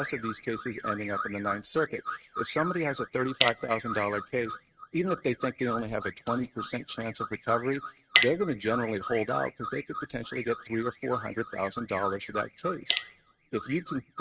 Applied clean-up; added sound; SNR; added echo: neural mask model RNNoise.